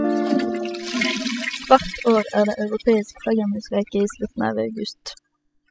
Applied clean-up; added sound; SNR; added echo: classical method spectral subtraction.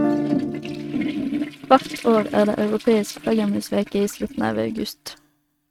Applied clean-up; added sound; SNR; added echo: neural mask model RNNoise.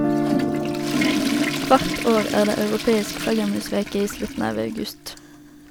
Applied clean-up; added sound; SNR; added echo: none; Guitar + Toilet flush / Water; 1 dB; none.